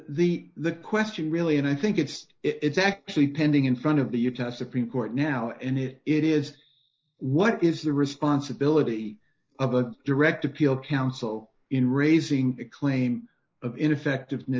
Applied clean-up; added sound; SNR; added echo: neural mask model Resemble Enhance denoiser.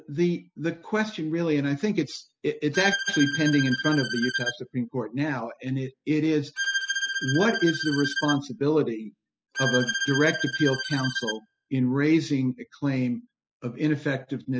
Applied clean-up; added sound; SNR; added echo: classical method spectral subtraction.